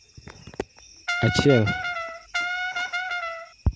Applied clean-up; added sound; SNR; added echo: none; Brass instrument; 2 dB; none.